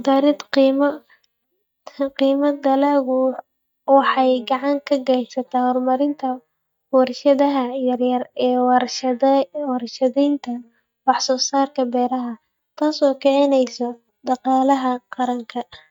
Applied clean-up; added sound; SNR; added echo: neural mask model DeepFilterNet 3.